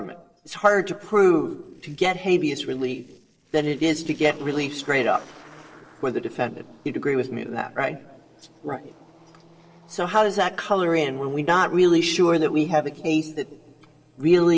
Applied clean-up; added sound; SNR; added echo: neural separator model SepFormer DNS4.